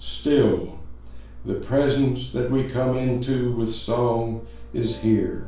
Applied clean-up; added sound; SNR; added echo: none; Engine; 12 dB; reverberation time 0.4 s.